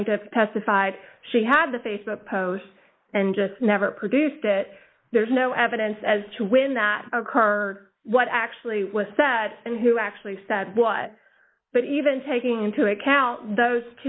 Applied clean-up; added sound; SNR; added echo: neural mask model Resemble Enhance denoiser.